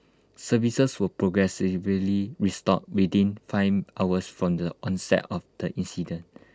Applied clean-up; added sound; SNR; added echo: none; none; none; none.